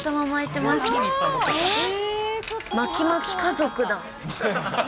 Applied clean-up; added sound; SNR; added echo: none; none; none; none.